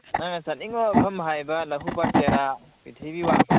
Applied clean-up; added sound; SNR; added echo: neural mask model Resemble Enhance denoiser.